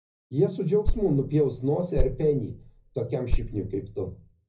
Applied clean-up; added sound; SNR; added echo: none; Thump, thud; 2 dB; reverberation time 0.4 s.